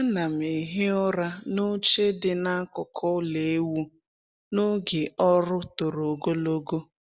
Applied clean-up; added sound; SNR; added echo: none; none; none; none.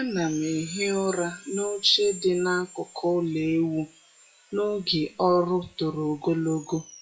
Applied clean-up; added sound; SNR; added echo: classical method WPE with log-MMSE.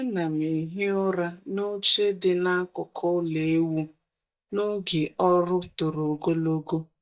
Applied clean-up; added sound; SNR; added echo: neural mask model DeepFilterNet 3.